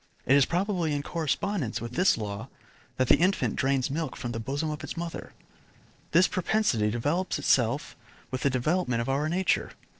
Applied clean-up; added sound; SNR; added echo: neural separator model SepFormer DNS4.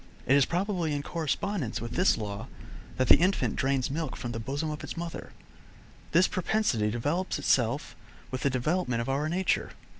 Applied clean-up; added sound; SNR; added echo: none; Thunder; 10 dB; none.